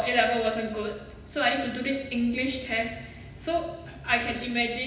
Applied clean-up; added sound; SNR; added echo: none; none; none; reverberation time 1.0 s.